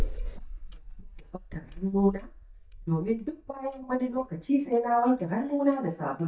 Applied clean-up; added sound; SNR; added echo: neural mask model DeepFilterNet 3.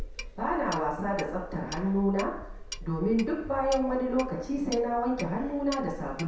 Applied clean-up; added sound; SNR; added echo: none; Clock; 11 dB; reverberation time 0.7 s.